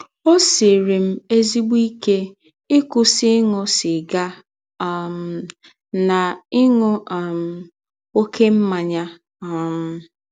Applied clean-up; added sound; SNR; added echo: none; none; none; none.